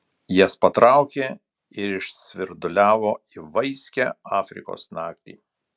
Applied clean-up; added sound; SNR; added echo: none; none; none; none.